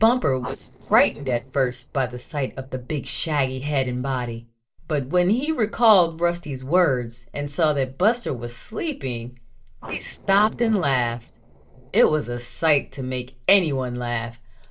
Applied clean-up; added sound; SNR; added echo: neural separator model SepFormer DNS4.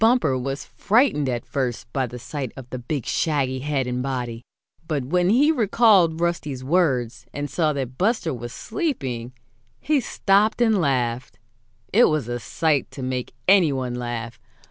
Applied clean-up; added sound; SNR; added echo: none; none; none; none.